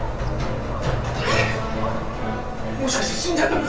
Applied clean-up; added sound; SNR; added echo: none; Dog; 7 dB; reverberation time 0.2 s.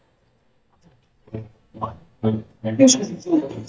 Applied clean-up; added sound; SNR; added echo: neural mask model DeepFilterNet 3.